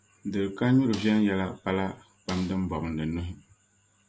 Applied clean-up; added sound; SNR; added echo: none; Snare drum; 19 dB; none.